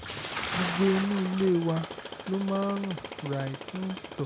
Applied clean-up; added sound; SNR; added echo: none; Bathtub (filling or washing) / Splash, splatter + Tools; 6 dB; none.